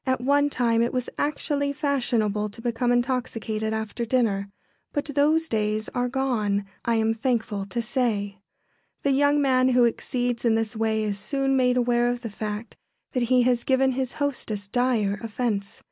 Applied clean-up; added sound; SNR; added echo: none; none; none; none.